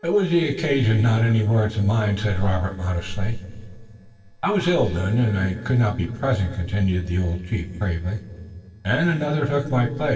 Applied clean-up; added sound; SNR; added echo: neural separator model SepFormer DNS4.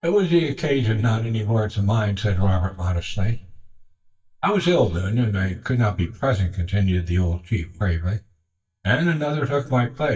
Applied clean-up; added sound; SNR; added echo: neural mask model DeepFilterNet 3.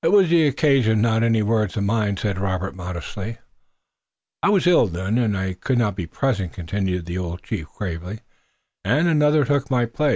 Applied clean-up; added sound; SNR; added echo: none; none; none; none.